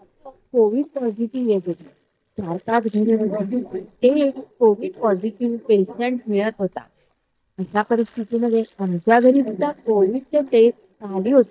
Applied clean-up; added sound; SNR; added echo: neural mask model DeepFilterNet 3.